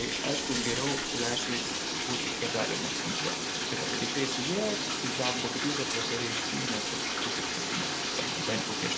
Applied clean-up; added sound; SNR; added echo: none; Bathtub (filling or washing); -4 dB; none.